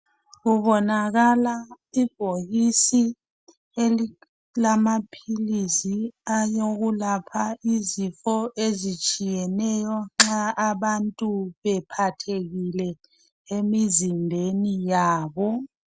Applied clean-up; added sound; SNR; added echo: none; none; none; none.